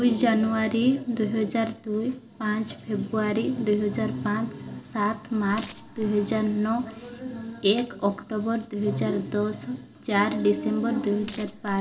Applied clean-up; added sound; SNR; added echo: none; Coin (dropping); 11 dB; reverberation time 0.7 s.